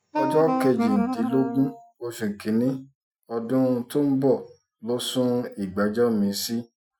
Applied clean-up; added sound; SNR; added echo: classical method Wiener filter.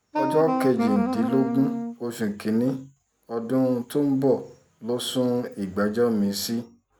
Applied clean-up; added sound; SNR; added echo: none; Wind instrument, woodwind instrument; 1 dB; none.